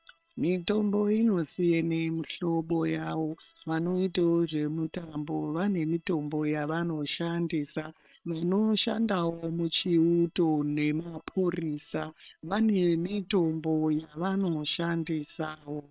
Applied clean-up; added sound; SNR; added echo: neural separator model SepFormer WHAM!.